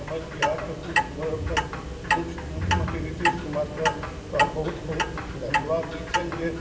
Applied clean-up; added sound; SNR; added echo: none; Clock; -3 dB; reverberation time 2.2 s.